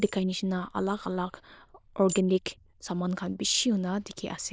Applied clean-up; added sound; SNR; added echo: neural diffusion model UNIVERSE++.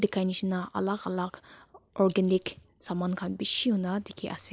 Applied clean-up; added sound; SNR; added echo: none; Chink, clink; 20 dB; none.